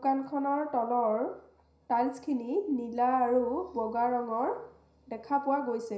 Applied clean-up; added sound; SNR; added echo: none; none; none; reverberation time 0.5 s.